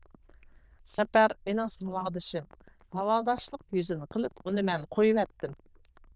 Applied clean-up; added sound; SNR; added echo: neural diffusion model UNIVERSE++.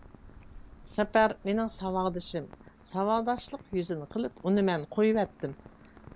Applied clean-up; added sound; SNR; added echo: none; Rain; 20 dB; none.